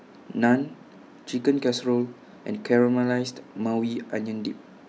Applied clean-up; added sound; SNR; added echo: none; none; none; none.